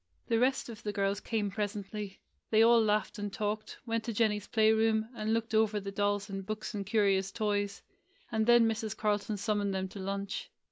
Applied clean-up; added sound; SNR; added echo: none; none; none; none.